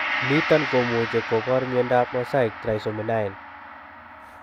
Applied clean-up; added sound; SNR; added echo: none; Gong; 7 dB; none.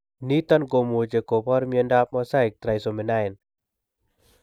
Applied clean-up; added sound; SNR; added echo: none; none; none; none.